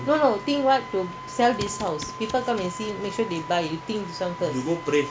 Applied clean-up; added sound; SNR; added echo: none; Wind instrument, woodwind instrument; 14 dB; none.